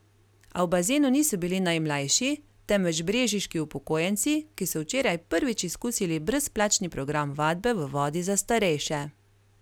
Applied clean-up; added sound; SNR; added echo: none; none; none; none.